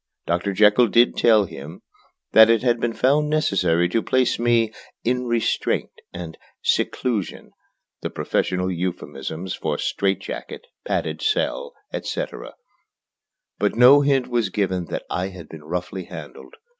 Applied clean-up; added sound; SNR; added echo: none; none; none; none.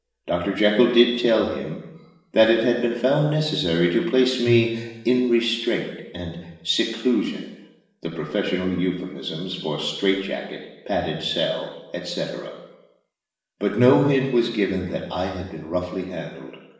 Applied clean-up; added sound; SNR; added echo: none; none; none; reverberation time 0.9 s.